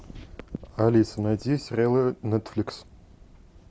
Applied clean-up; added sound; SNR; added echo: none; none; none; none.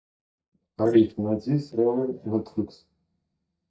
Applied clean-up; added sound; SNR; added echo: neural mask model DeepFilterNet 3.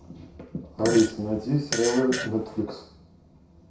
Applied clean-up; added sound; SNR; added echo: none; Fart; 7 dB; reverberation time 0.6 s.